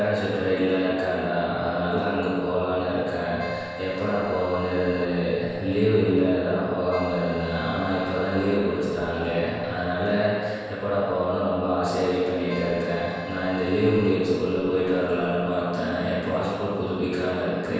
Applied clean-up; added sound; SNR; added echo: none; Keyboard (musical); 16 dB; reverberation time 1.9 s.